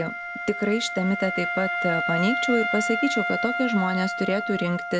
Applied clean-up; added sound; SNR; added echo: none; Wind instrument, woodwind instrument; 3 dB; none.